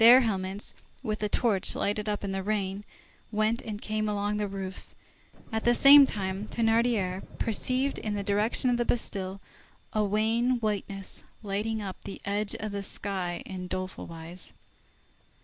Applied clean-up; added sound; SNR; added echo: none; Engine starting / Car; 15 dB; none.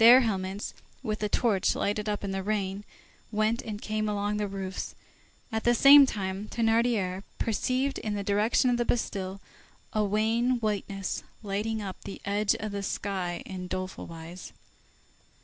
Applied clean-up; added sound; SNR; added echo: none; none; none; none.